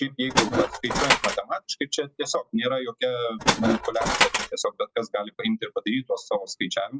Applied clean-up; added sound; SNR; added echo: none; Tools; -4 dB; none.